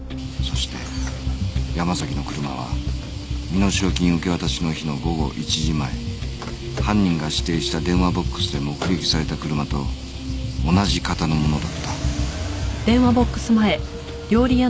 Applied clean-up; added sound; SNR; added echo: none; none; none; none.